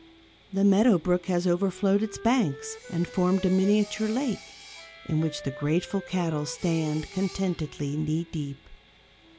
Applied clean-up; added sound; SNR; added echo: none; Sawing + Wind instrument, woodwind instrument; 18 dB; none.